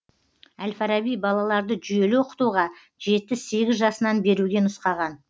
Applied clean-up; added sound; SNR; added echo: none; none; none; none.